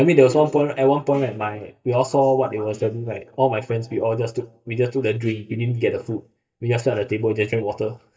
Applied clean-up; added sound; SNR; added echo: neural mask model DeepFilterNet 3.